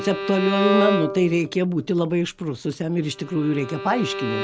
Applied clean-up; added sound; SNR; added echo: none; Bowed string instrument; 6 dB; none.